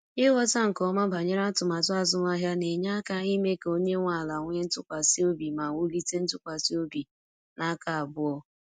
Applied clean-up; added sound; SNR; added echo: none; none; none; none.